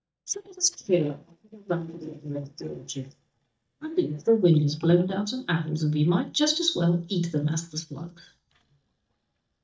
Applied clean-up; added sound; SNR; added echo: neural mask model DeepFilterNet 3.